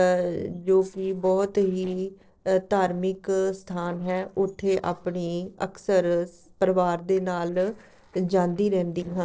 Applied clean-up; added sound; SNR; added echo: neural separator model SepFormer DNS4.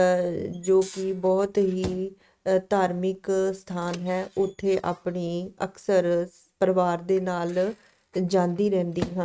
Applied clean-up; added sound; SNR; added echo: neural mask model RNNoise.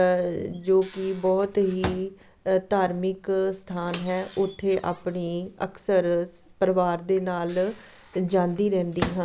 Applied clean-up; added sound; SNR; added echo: none; Microwave oven; 15 dB; none.